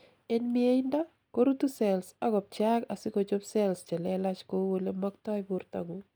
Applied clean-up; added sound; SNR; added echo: none; none; none; none.